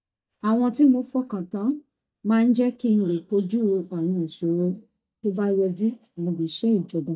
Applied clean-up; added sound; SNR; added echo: neural mask model DeepFilterNet 3.